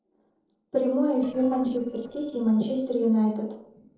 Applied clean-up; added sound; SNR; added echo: neural separator model SepFormer DNS4.